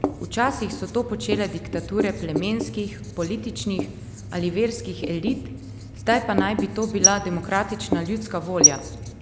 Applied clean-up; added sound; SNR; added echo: none; Writing; 1 dB; none.